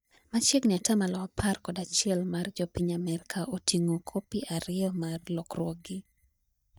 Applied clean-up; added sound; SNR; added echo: neural mask model DeepFilterNet 3.